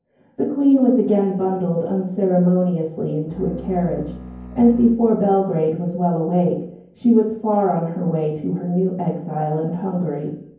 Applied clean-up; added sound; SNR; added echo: none; Bowed string instrument; 16 dB; reverberation time 0.9 s.